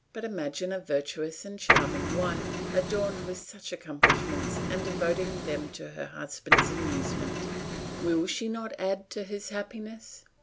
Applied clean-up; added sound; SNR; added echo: none; Printer; -5 dB; none.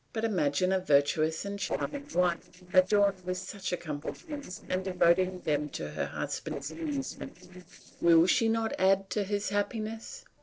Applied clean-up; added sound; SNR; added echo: neural separator model SepFormer DNS4.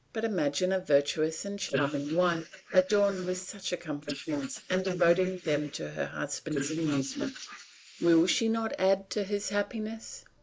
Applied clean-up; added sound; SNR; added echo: neural mask model Resemble Enhance denoiser.